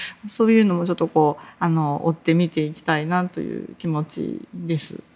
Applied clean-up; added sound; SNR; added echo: none; none; none; none.